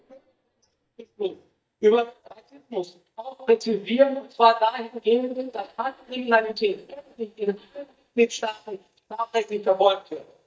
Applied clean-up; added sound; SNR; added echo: neural mask model DeepFilterNet 3.